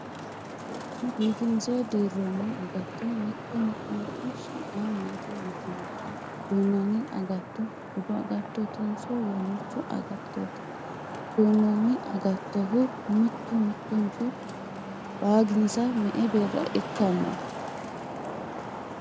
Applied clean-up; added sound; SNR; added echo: none; Traffic noise, roadway noise; 8 dB; none.